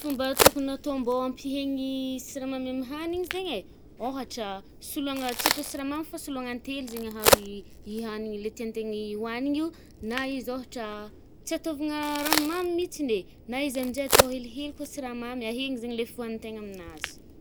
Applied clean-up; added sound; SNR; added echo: none; Crack; 0 dB; none.